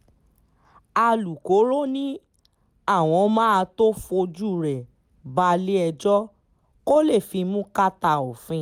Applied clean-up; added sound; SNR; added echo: none; none; none; none.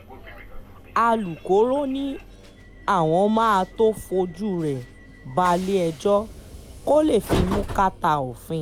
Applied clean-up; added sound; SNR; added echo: none; Train; 12 dB; none.